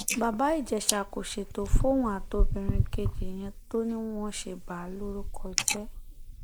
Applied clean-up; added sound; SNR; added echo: neural mask model Resemble Enhance denoiser.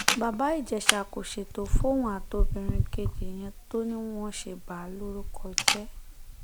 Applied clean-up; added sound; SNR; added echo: none; Camera; -3 dB; none.